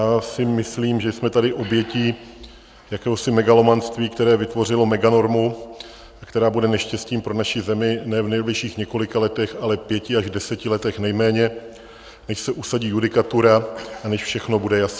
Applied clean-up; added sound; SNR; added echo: none; none; none; none.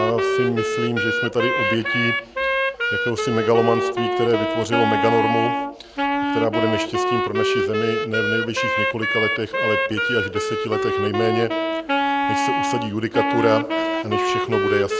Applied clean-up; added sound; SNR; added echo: none; Wind instrument, woodwind instrument; -2 dB; none.